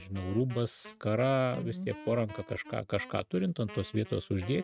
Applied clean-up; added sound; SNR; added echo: neural mask model RNNoise.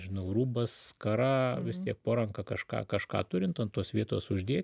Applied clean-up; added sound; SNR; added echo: none; none; none; none.